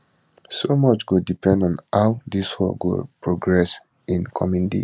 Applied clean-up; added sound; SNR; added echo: none; none; none; none.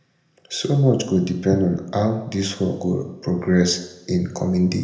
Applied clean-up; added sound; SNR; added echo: none; none; none; reverberation time 0.7 s.